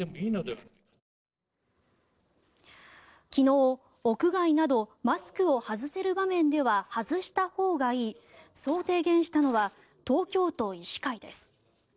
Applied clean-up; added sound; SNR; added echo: neural separator model SepFormer DNS4.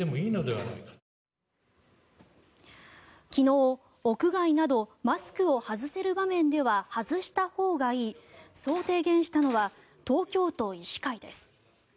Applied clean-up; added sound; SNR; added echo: none; Cutlery, silverware; 17 dB; none.